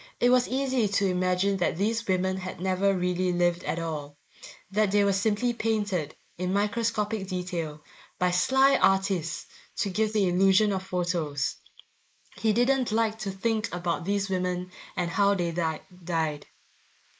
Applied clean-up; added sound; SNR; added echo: neural mask model Resemble Enhance denoiser.